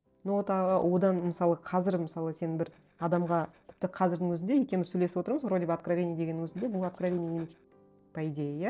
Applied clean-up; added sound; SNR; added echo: neural separator model SepFormer DNS4.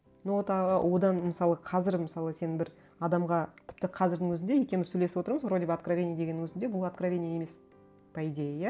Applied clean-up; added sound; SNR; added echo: none; none; none; none.